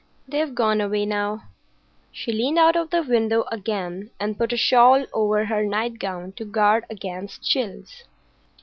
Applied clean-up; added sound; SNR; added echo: none; none; none; none.